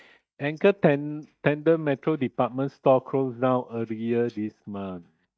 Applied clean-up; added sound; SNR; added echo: neural mask model DeepFilterNet 3.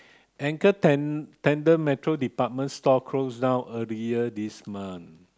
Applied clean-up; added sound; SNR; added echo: none; none; none; none.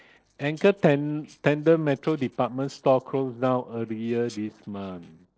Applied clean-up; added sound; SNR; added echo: neural separator model SepFormer DNS4.